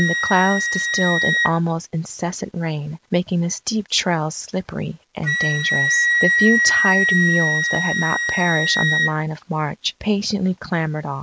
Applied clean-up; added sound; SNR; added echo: none; Wind instrument, woodwind instrument; 0 dB; none.